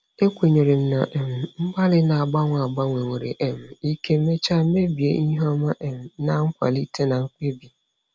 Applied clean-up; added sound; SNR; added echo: none; none; none; none.